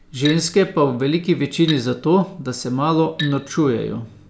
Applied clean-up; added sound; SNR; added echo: none; Glass; 16 dB; none.